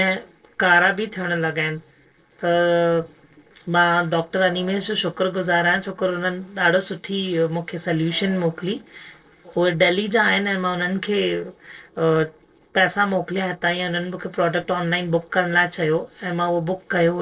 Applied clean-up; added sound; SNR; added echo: neural separator model SepFormer DNS4.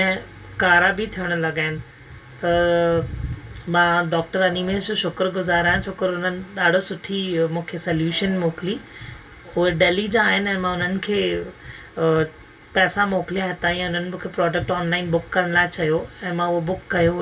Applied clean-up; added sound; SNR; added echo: none; Piano; 19 dB; reverberation time 0.1 s.